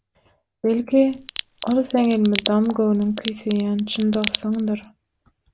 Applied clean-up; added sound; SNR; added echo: none; Crack; 11 dB; none.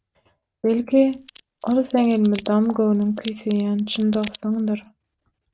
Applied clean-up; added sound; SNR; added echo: neural mask model RNNoise.